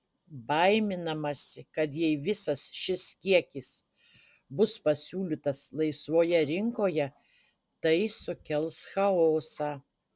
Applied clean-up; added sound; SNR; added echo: none; none; none; none.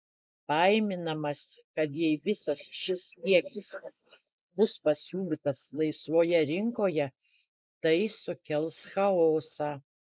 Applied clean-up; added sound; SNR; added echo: neural mask model Resemble Enhance denoiser.